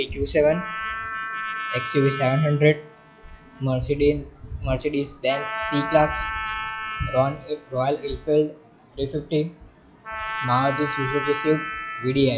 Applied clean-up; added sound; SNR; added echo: classical method log-MMSE.